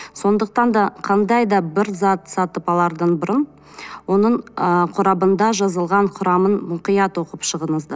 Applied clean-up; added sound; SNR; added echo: none; none; none; none.